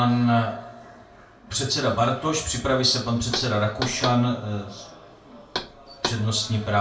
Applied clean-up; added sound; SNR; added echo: none; Knock; 10 dB; reverberation time 0.3 s.